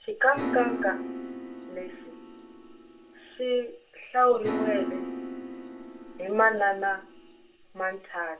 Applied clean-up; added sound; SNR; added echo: none; Piano; 8 dB; reverberation time 0.2 s.